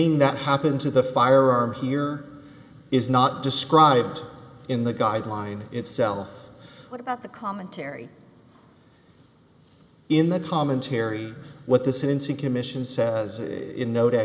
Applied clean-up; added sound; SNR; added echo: none; none; none; none.